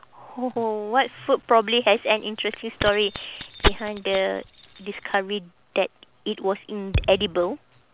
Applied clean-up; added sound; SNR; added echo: none; Keys jangling + Thump, thud; 5 dB; none.